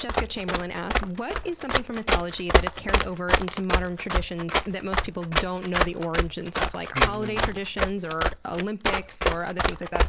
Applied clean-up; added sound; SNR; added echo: none; Run; -4 dB; none.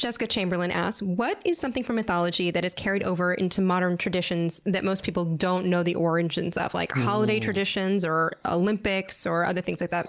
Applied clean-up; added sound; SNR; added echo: none; none; none; none.